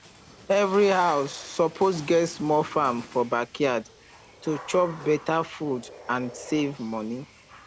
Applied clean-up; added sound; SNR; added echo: none; Water / Splash, splatter; 19 dB; none.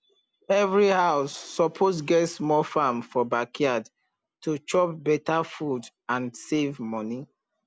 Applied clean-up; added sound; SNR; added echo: none; none; none; none.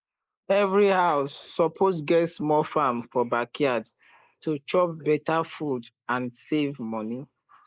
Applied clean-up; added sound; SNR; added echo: neural mask model Resemble Enhance denoiser.